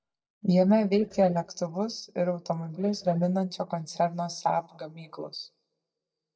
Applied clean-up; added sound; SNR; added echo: neural mask model DeepFilterNet 3.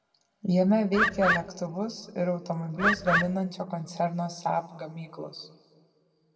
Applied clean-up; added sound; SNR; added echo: none; Bird; -3 dB; reverberation time 1.4 s.